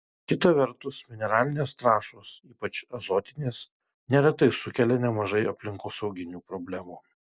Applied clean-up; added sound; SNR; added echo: none; none; none; none.